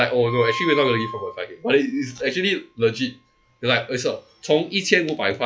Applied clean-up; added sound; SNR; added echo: classical method log-MMSE.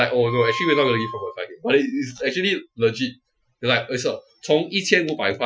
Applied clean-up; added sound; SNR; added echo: classical method Wiener filter.